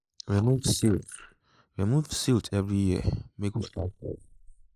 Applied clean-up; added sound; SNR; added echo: neural mask model Resemble Enhance denoiser.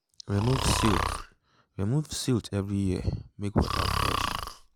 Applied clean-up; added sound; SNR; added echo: none; Breathing; 3 dB; none.